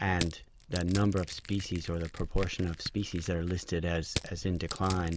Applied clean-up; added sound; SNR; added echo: none; Crushing; 12 dB; none.